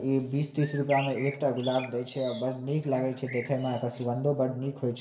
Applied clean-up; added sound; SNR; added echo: none; Bird; 15 dB; reverberation time 2.6 s.